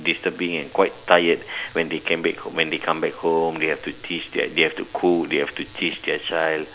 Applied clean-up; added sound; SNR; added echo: none; none; none; none.